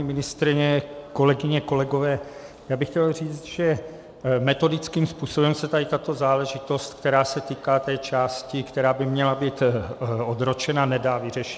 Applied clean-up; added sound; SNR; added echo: none; none; none; none.